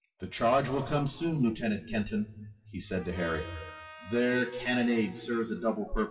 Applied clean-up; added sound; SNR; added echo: classical method WPE with log-MMSE.